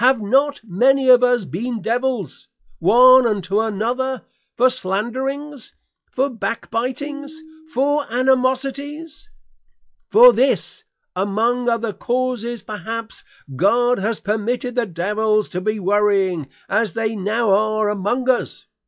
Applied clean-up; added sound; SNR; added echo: classical method log-MMSE.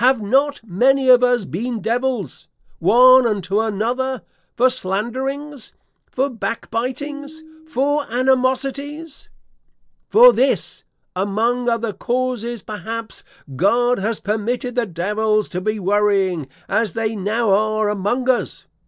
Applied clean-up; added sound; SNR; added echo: neural separator model SepFormer DNS4.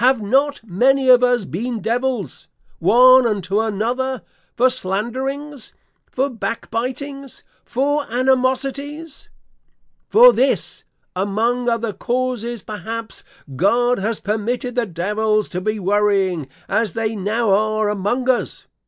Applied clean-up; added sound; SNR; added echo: neural mask model Resemble Enhance denoiser.